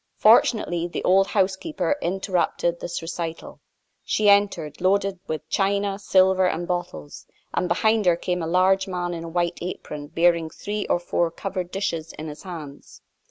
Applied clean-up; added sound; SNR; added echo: none; none; none; none.